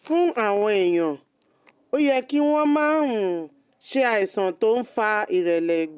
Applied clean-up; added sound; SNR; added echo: none; none; none; none.